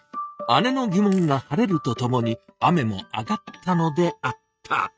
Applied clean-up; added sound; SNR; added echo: neural mask model RNNoise.